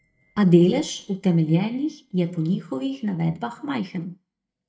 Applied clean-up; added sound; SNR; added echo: neural mask model DeepFilterNet 3.